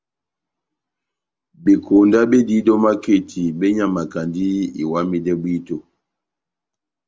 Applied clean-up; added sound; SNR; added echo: none; none; none; none.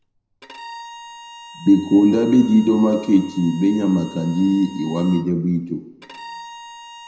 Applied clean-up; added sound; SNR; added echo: none; Bowed string instrument; 20 dB; reverberation time 0.7 s.